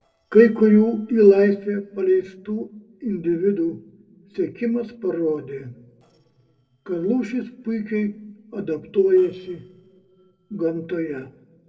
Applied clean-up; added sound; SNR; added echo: neural separator model SepFormer DNS4.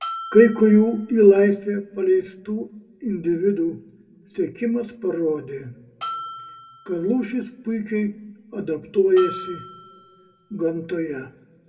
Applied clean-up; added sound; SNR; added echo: none; Bell; 14 dB; reverberation time 1.4 s.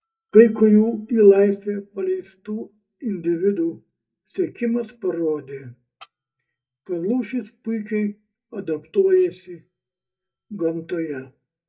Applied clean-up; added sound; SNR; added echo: neural mask model DeepFilterNet 3.